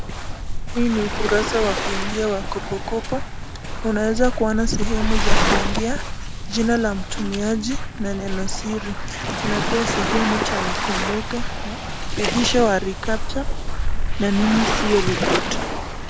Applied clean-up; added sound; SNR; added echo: none; Waves, surf; -2 dB; none.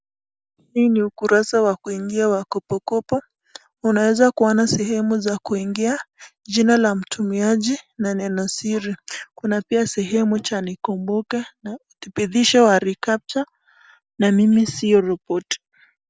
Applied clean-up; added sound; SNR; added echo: none; none; none; none.